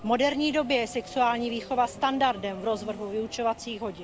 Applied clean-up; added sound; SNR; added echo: none; Subway, metro, underground; 16 dB; none.